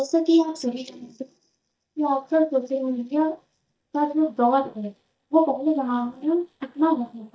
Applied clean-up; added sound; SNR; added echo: neural mask model DeepFilterNet 3.